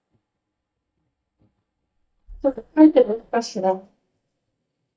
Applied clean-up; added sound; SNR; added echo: neural mask model DeepFilterNet 3.